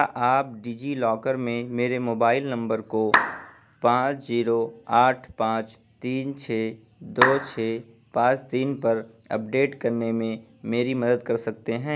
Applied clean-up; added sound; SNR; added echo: none; Clapping; 0 dB; none.